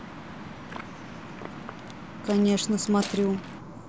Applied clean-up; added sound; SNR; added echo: none; Waves, surf / Wind; 14 dB; none.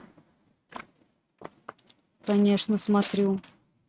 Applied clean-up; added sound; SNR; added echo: neural mask model RNNoise.